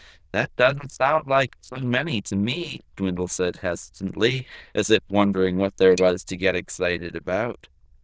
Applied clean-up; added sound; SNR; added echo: neural diffusion model UNIVERSE++.